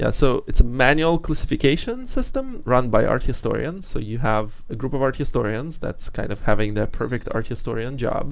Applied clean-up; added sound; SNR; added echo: none; none; none; none.